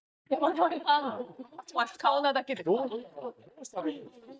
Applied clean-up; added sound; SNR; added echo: neural mask model DeepFilterNet 3.